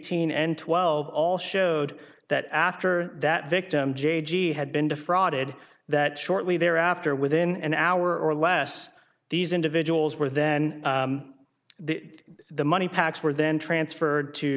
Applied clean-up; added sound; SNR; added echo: none; none; none; none.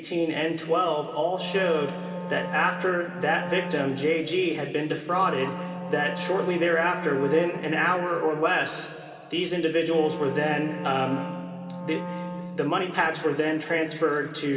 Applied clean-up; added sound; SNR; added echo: none; Wind instrument, woodwind instrument; 9 dB; reverberation time 2.5 s.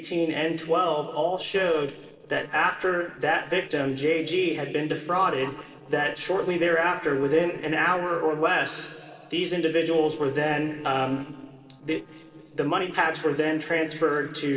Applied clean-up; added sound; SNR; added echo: neural separator model SepFormer DNS4.